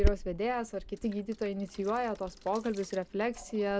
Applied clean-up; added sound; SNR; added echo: none; Sink (filling or washing); 4 dB; none.